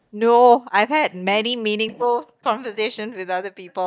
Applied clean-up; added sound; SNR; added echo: neural mask model DeepFilterNet 3.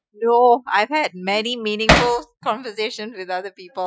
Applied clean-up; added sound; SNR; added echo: classical method Wiener filter.